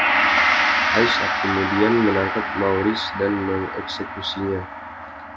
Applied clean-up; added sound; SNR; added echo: none; Gong; -1 dB; none.